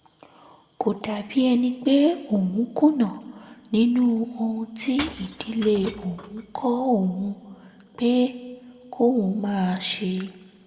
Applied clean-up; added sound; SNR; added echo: none; Shatter / Crushing; 18 dB; reverberation time 1.3 s.